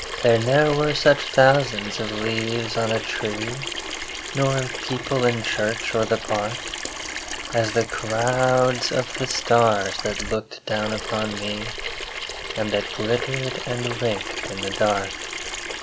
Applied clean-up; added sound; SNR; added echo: none; Sink (filling or washing) / Water tap, faucet; 7 dB; none.